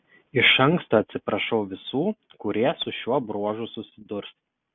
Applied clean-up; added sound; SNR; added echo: none; none; none; none.